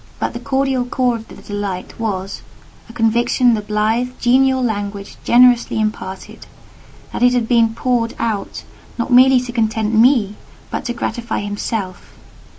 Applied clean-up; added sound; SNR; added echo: none; none; none; none.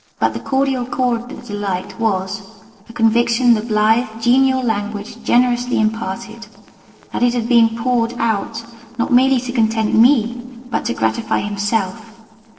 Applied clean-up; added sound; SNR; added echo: neural separator model SepFormer DNS4.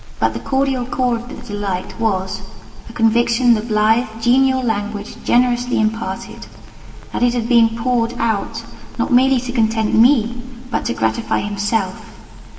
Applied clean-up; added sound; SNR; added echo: none; Crackle; 14 dB; reverberation time 1.6 s.